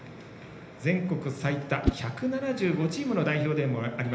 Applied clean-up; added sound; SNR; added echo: none; Whoosh, swoosh, swish; 7 dB; reverberation time 1.0 s.